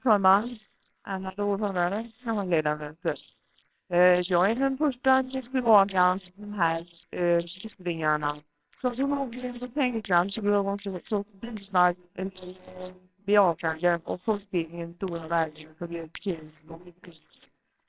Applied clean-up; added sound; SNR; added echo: neural separator model SepFormer WHAMR!.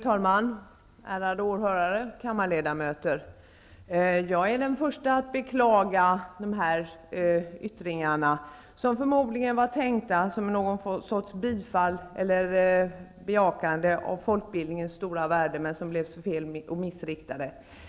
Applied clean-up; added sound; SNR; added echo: none; none; none; none.